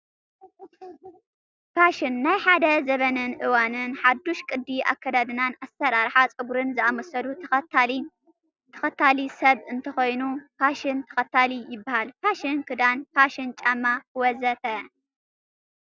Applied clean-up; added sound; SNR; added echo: none; none; none; none.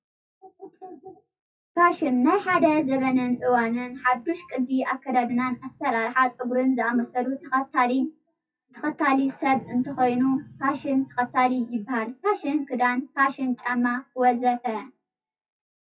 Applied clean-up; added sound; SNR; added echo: classical method WPE with log-MMSE.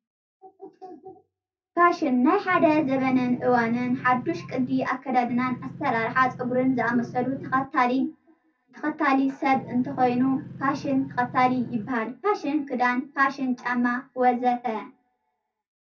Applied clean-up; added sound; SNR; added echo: none; Engine; 14 dB; reverberation time 0.3 s.